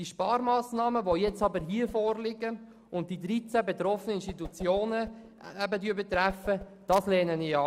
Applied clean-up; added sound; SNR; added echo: none; Whoosh, swoosh, swish; 18 dB; none.